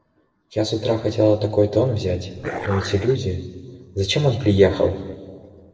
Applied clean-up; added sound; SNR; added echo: neural separator model SepFormer DNS4.